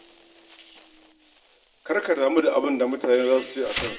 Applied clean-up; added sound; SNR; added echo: none; Insect; 15 dB; reverberation time 0.6 s.